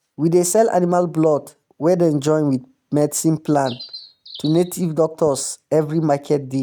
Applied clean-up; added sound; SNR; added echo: neural mask model RNNoise.